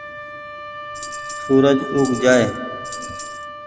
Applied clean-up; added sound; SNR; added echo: none; Wind instrument, woodwind instrument + Tambourine; 10 dB; none.